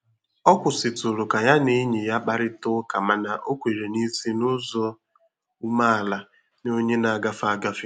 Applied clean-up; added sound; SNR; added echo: none; none; none; none.